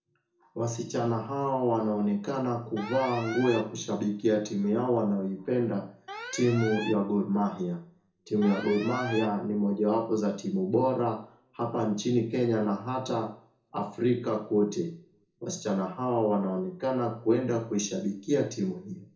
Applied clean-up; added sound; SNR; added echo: none; Alarm; 13 dB; reverberation time 0.5 s.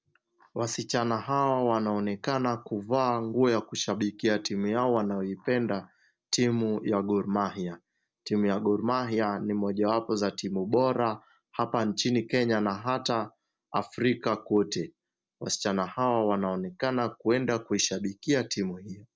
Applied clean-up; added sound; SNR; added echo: none; none; none; none.